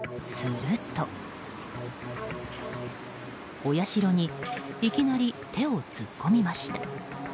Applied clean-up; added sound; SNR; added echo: none; none; none; none.